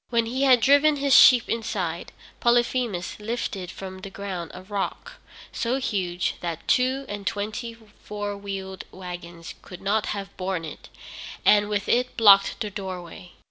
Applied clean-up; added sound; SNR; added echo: none; none; none; none.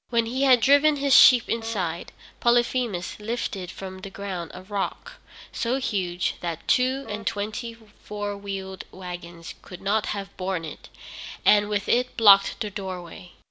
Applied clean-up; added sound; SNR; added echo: none; Wind instrument, woodwind instrument; 19 dB; none.